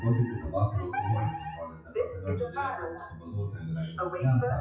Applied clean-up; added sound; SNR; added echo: classical method WPE with log-MMSE.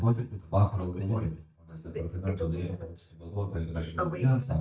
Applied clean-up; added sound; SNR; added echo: neural mask model DeepFilterNet 3.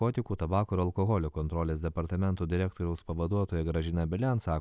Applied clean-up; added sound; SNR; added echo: none; none; none; none.